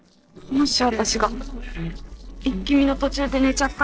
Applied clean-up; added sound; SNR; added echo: neural separator model SepFormer DNS4.